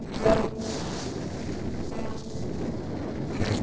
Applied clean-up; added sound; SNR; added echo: neural separator model SepFormer DNS4.